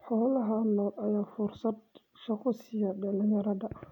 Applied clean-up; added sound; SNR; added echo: none; none; none; none.